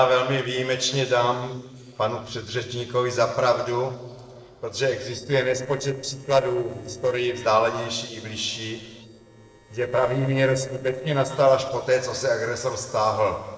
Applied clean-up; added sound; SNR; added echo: neural separator model SepFormer DNS4.